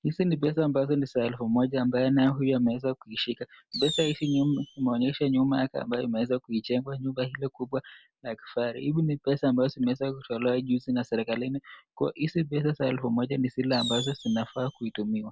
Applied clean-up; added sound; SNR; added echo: none; Fireworks; 10 dB; none.